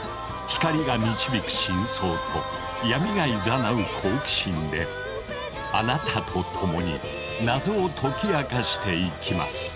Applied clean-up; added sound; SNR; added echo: none; Wind instrument, woodwind instrument; 19 dB; none.